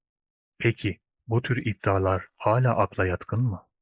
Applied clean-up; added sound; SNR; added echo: neural mask model Resemble Enhance denoiser.